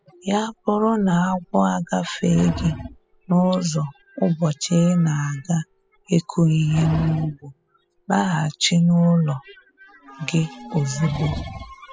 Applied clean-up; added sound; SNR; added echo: classical method spectral subtraction.